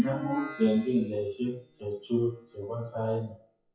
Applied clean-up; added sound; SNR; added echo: classical method WPE with log-MMSE.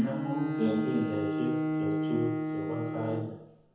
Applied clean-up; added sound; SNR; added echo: none; Bowed string instrument; -1 dB; reverberation time 0.9 s.